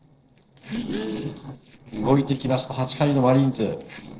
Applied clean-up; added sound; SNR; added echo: neural separator model SepFormer DNS4.